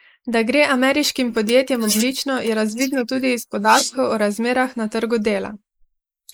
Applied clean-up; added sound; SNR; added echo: neural mask model Resemble Enhance denoiser.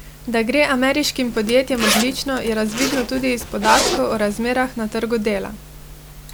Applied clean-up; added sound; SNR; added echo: none; Zipper (clothing); 7 dB; none.